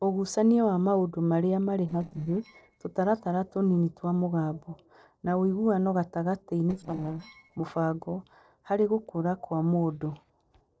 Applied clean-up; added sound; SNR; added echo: neural separator model SepFormer DNS4.